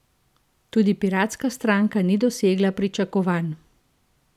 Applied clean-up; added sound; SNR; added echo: none; none; none; none.